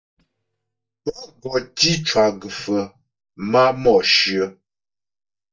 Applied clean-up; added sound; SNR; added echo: neural mask model DeepFilterNet 3.